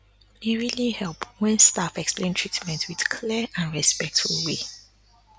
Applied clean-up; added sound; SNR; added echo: none; none; none; none.